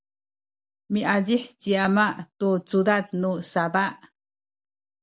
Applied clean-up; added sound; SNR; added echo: none; none; none; none.